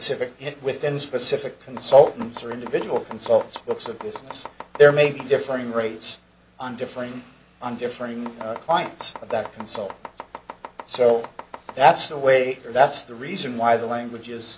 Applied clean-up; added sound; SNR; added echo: none; Domestic sounds, home sounds; 16 dB; none.